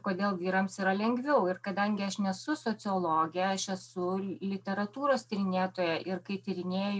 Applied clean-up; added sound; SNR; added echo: none; none; none; none.